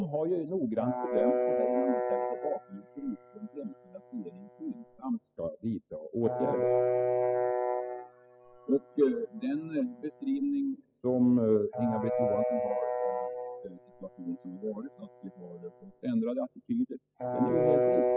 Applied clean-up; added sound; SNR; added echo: classical method spectral subtraction.